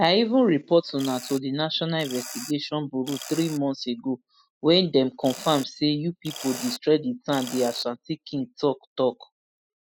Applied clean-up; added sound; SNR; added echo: classical method spectral subtraction.